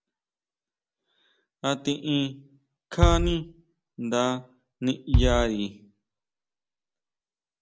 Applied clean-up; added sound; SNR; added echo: none; Bass drum; -2 dB; none.